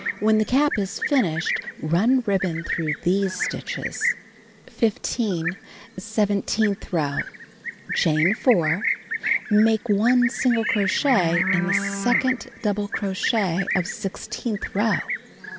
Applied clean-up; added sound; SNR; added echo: none; Livestock, farm animals, working animals; 6 dB; none.